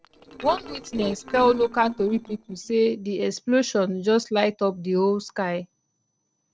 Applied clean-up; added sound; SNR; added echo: neural separator model SepFormer DNS4.